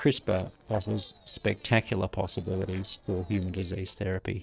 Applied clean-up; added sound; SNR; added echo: neural separator model SepFormer DNS4.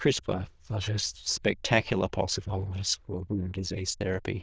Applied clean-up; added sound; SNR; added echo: neural diffusion model UNIVERSE++.